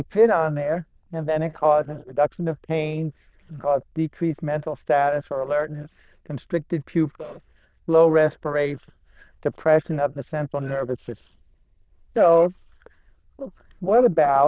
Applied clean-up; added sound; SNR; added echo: neural diffusion model UNIVERSE++.